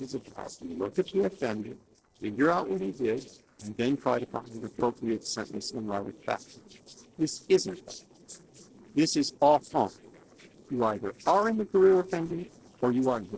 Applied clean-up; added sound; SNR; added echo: neural separator model SepFormer DNS4.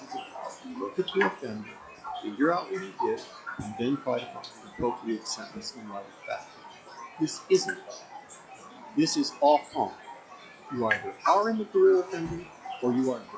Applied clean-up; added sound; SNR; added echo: classical method log-MMSE.